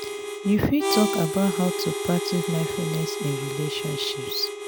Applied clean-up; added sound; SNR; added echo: none; Harmonica; 3 dB; none.